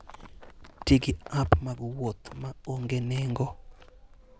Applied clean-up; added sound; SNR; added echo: none; Livestock, farm animals, working animals; 18 dB; none.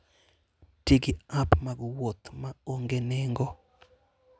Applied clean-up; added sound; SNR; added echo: none; none; none; none.